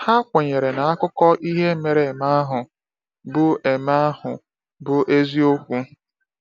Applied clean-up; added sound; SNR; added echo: none; none; none; none.